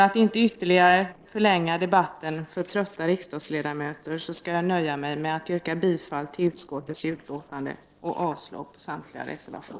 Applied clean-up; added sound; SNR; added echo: neural separator model SepFormer DNS4.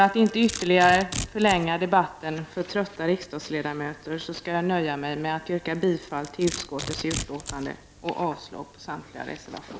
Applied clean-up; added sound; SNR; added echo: none; Domestic sounds, home sounds; 14 dB; none.